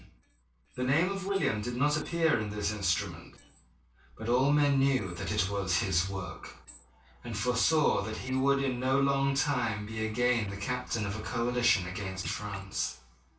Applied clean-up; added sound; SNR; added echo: neural separator model SepFormer DNS4.